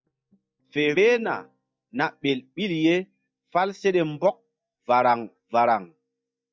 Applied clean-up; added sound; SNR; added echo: neural mask model DeepFilterNet 3.